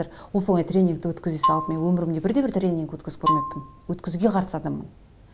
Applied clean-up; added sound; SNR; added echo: none; Marimba, xylophone; 4 dB; none.